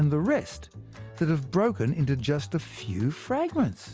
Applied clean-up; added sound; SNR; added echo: none; none; none; none.